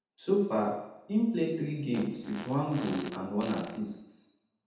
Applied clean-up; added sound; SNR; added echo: none; Fart; 15 dB; reverberation time 0.8 s.